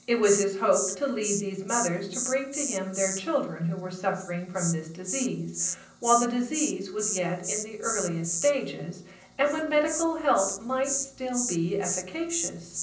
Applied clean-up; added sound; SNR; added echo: none; Insect; 6 dB; reverberation time 0.6 s.